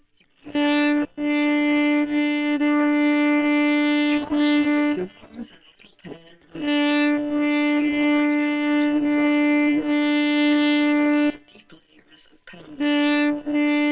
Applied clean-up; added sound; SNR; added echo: neural separator model SepFormer WHAM!.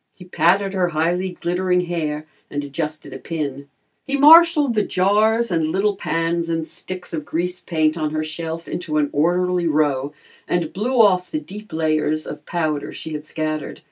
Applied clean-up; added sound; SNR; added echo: none; none; none; none.